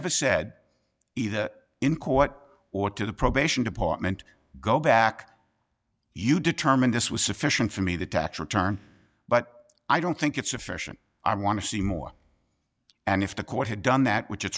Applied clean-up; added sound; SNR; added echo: none; none; none; none.